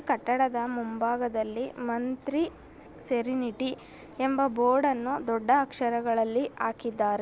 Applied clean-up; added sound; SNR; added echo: none; none; none; none.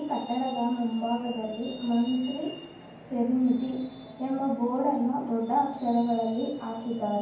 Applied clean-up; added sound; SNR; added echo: none; Truck; 20 dB; reverberation time 0.9 s.